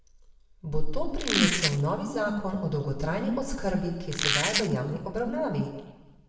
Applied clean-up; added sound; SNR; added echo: none; Squeak; 0 dB; reverberation time 1.1 s.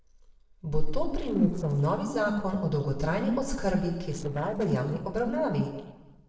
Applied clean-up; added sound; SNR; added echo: neural separator model SepFormer DNS4.